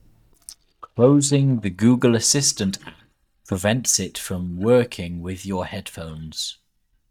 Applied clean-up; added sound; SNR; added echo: neural mask model DeepFilterNet 3.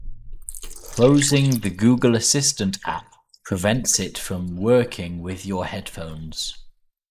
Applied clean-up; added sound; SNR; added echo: neural mask model Resemble Enhance denoiser.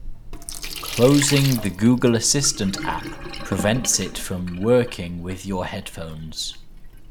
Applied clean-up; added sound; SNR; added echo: none; Sink (filling or washing); 10 dB; none.